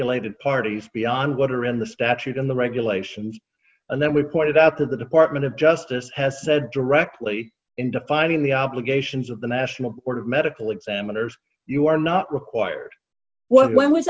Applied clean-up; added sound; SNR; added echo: none; none; none; none.